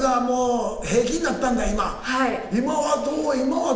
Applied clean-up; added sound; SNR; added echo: none; Animal; 14 dB; reverberation time 0.8 s.